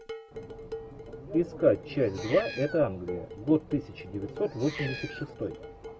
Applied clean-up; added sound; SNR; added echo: none; Meow + Dishes, pots, and pans; 12 dB; none.